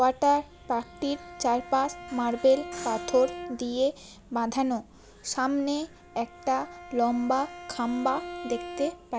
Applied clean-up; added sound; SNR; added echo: none; Bowed string instrument; 15 dB; none.